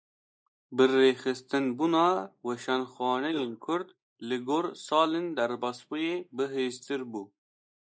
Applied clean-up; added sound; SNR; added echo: neural mask model Resemble Enhance denoiser.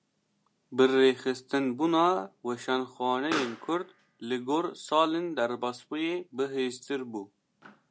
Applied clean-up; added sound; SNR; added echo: none; Explosion; 17 dB; none.